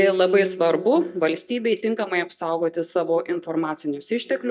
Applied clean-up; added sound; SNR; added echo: neural mask model DeepFilterNet 3.